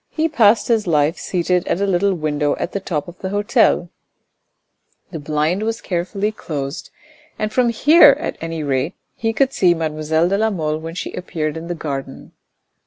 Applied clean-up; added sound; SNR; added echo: none; none; none; none.